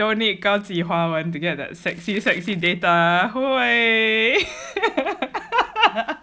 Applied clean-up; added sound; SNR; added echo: neural separator model SepFormer DNS4.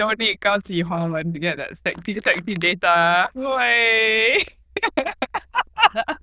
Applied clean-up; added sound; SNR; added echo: neural diffusion model UNIVERSE++.